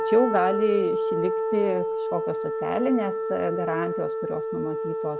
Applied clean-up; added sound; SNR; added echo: none; Wind instrument, woodwind instrument; 0 dB; none.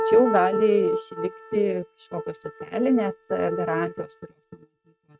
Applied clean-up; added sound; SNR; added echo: neural mask model RNNoise.